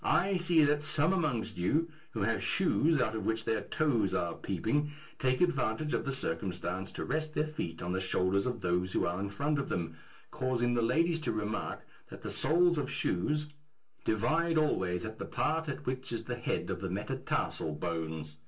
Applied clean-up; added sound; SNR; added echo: none; none; none; reverberation time 0.2 s.